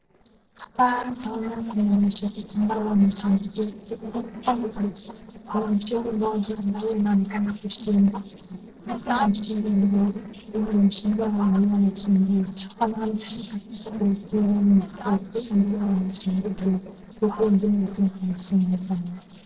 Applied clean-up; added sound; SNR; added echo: neural separator model SepFormer DNS4.